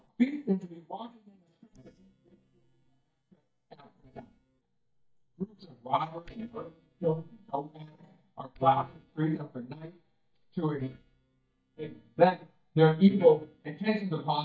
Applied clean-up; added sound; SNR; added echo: neural mask model DeepFilterNet 3.